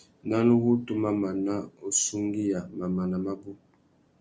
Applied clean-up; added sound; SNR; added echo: none; none; none; none.